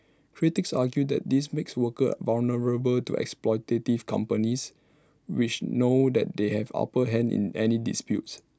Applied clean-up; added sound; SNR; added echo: none; none; none; none.